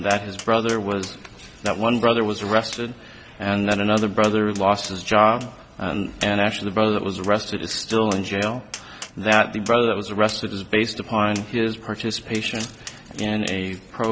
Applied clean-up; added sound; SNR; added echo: none; Tap; 20 dB; none.